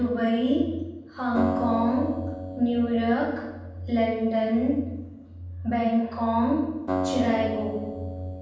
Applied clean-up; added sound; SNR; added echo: none; Acoustic guitar; 9 dB; reverberation time 1.2 s.